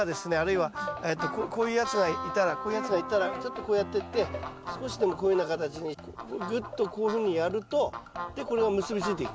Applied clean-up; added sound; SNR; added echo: none; none; none; none.